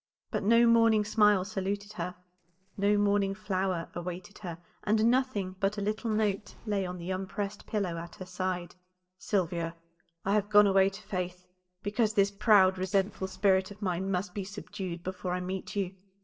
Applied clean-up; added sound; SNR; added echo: neural separator model SepFormer DNS4.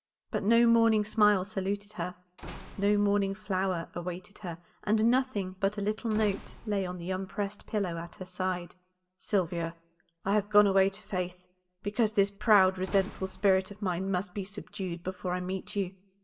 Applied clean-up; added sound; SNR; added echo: none; Slam / Wood; 19 dB; reverberation time 0.2 s.